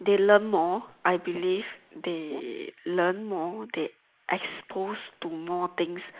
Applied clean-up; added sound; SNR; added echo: neural mask model Resemble Enhance denoiser.